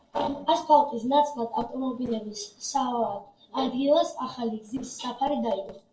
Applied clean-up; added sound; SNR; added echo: neural separator model SepFormer DNS4.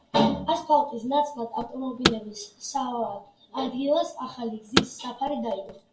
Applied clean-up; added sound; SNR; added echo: none; Car; 5 dB; reverberation time 0.2 s.